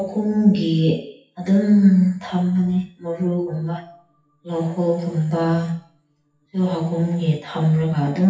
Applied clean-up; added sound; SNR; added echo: classical method WPE with log-MMSE.